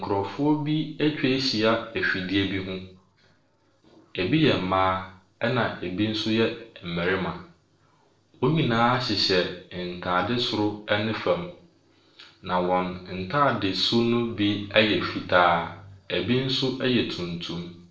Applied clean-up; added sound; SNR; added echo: neural separator model SepFormer DNS4.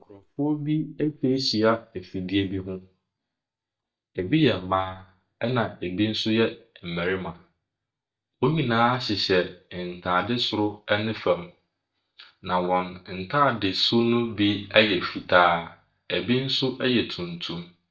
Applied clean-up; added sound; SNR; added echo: neural mask model DeepFilterNet 3.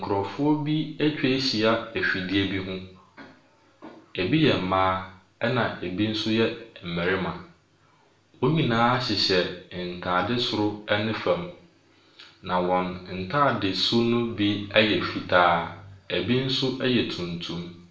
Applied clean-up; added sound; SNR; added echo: none; Bowed string instrument; 20 dB; reverberation time 0.5 s.